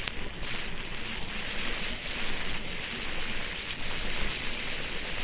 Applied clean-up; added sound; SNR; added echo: neural separator model SepFormer WHAMR!.